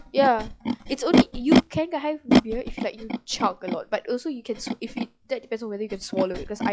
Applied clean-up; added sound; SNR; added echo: classical method log-MMSE.